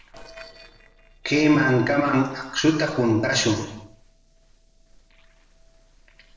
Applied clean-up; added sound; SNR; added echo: neural separator model SepFormer DNS4.